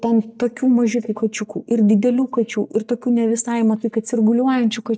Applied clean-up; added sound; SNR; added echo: neural mask model DeepFilterNet 3.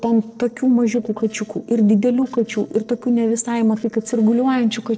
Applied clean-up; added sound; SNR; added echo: neural separator model SepFormer DNS4.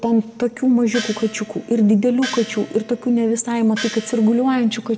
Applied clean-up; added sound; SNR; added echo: none; Gong; 15 dB; reverberation time 1.0 s.